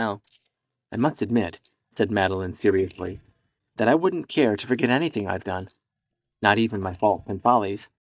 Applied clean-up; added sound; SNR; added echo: neural mask model DeepFilterNet 3.